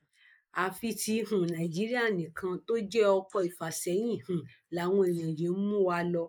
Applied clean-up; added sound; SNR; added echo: neural mask model Resemble Enhance denoiser.